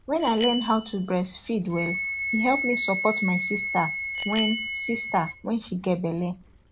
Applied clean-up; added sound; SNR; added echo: none; Bicycle bell + Wind instrument, woodwind instrument; 5 dB; none.